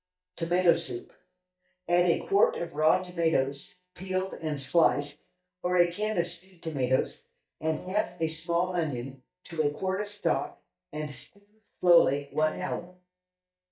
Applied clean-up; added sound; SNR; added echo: neural mask model DeepFilterNet 3.